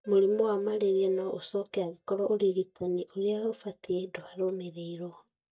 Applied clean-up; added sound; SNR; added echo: neural mask model DeepFilterNet 3.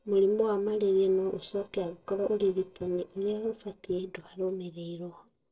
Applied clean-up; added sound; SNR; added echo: neural separator model SepFormer DNS4.